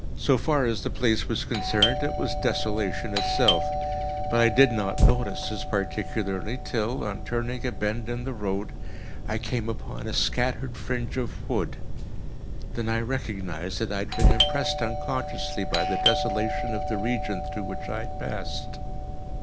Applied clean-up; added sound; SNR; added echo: none; Fire + Doorbell; -1 dB; none.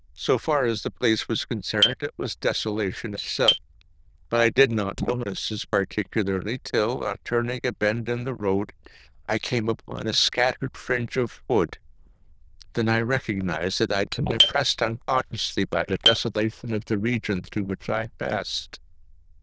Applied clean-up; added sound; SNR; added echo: neural diffusion model UNIVERSE++.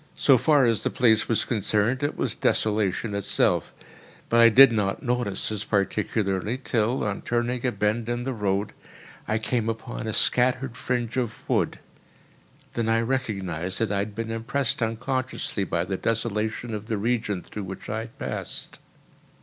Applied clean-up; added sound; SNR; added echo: none; none; none; none.